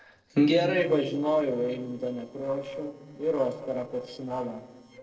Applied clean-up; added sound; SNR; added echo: neural separator model SepFormer DNS4.